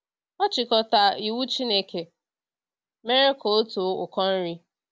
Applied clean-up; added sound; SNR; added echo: none; none; none; none.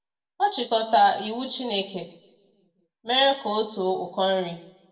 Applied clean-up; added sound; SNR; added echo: none; none; none; reverberation time 0.6 s.